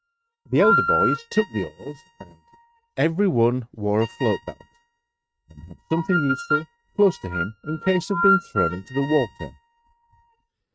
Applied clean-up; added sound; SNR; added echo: neural mask model RNNoise.